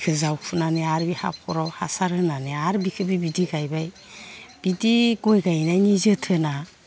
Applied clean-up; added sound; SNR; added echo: none; none; none; none.